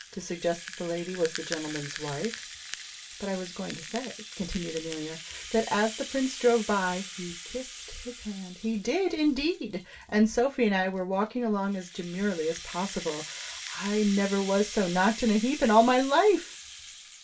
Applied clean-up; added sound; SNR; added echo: none; Rattle (instrument); 13 dB; reverberation time 0.2 s.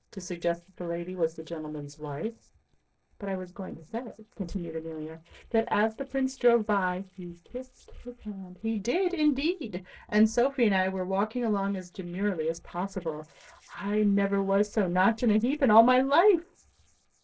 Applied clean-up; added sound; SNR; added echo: neural separator model SepFormer DNS4.